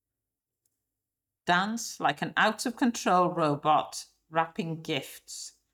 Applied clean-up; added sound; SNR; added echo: neural mask model DeepFilterNet 3.